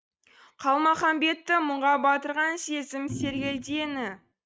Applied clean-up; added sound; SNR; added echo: neural mask model RNNoise.